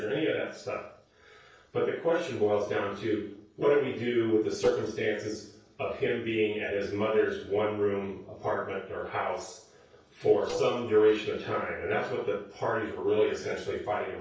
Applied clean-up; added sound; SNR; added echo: neural separator model SepFormer DNS4.